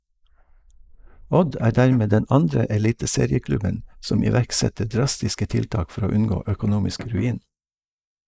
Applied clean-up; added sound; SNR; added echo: neural mask model Resemble Enhance denoiser.